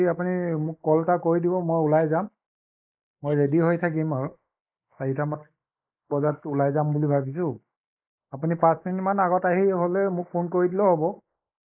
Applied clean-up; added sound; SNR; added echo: neural mask model Resemble Enhance denoiser.